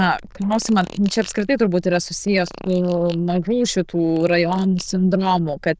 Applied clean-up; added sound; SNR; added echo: neural diffusion model UNIVERSE++.